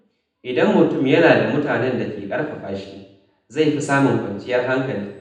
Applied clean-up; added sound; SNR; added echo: none; none; none; reverberation time 0.8 s.